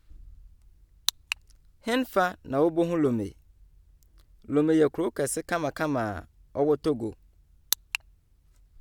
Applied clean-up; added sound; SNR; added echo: none; none; none; none.